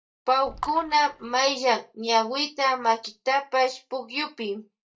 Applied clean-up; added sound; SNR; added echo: neural mask model DeepFilterNet 3.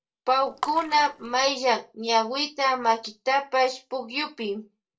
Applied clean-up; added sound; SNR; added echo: neural separator model SepFormer DNS4.